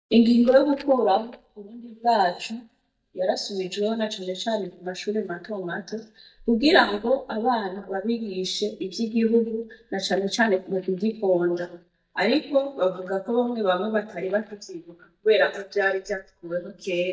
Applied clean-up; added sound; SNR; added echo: neural mask model DeepFilterNet 3.